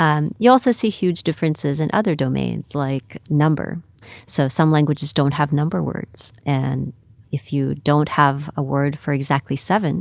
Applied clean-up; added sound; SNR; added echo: none; none; none; none.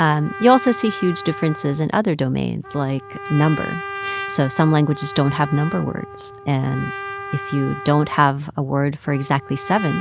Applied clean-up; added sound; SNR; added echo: none; Trumpet; 12 dB; none.